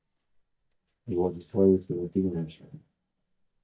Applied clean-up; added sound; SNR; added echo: neural mask model DeepFilterNet 3.